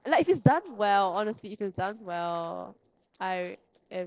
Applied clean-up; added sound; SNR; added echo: neural separator model SepFormer DNS4.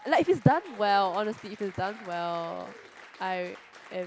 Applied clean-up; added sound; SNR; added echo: none; Applause; 20 dB; none.